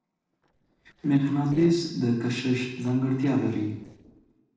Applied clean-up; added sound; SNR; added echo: neural separator model SepFormer DNS4.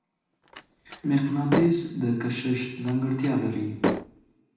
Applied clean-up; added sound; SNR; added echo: none; Slam; 6 dB; reverberation time 0.9 s.